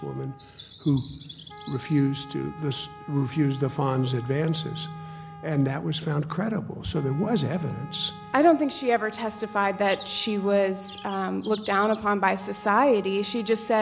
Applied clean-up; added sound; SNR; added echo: none; Bird vocalization, bird call, bird song + Wind instrument, woodwind instrument; 19 dB; none.